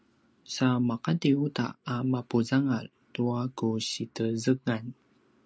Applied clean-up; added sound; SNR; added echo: none; none; none; none.